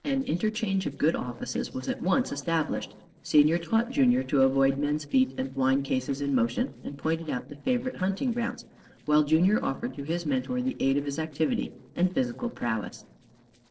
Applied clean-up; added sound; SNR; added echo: neural separator model SepFormer DNS4.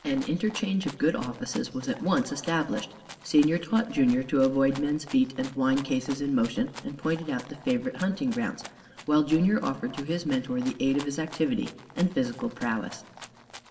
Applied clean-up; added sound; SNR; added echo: none; Rattle (instrument); 20 dB; reverberation time 3.0 s.